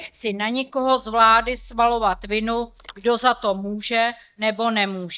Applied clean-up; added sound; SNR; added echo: neural mask model DeepFilterNet 3.